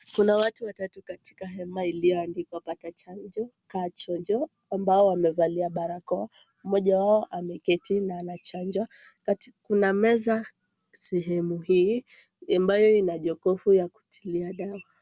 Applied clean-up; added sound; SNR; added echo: none; none; none; none.